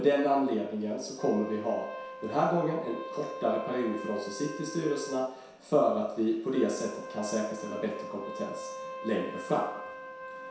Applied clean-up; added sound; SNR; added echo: none; Wind instrument, woodwind instrument; 12 dB; reverberation time 0.7 s.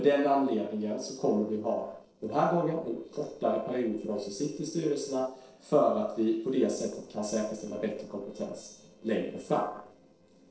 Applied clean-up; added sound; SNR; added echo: neural separator model SepFormer DNS4.